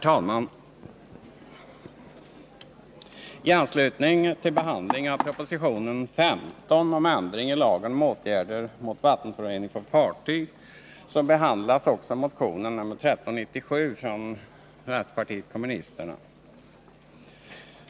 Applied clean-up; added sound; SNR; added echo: none; none; none; none.